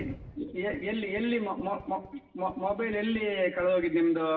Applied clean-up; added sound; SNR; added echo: none; Fireworks; 20 dB; reverberation time 0.7 s.